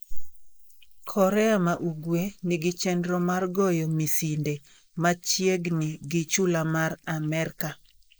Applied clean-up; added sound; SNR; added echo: neural mask model Resemble Enhance denoiser.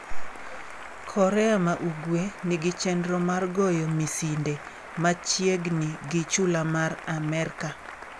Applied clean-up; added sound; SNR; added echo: none; Applause; 15 dB; none.